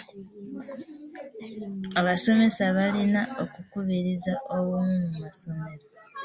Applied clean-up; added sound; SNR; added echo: none; none; none; none.